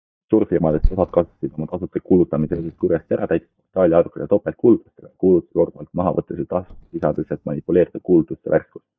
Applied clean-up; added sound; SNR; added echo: neural mask model DeepFilterNet 3.